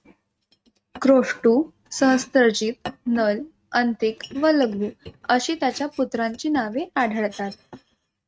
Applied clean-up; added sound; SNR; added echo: neural mask model RNNoise.